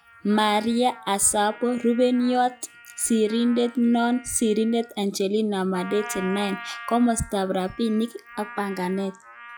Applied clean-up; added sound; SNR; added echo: classical method log-MMSE.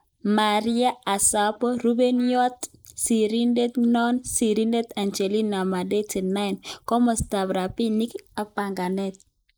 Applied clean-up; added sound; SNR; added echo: neural mask model Resemble Enhance denoiser.